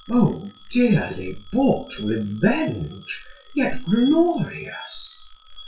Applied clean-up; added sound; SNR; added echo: classical method WPE with log-MMSE.